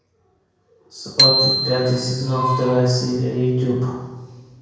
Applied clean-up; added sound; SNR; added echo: none; Bicycle bell; 1 dB; reverberation time 1.0 s.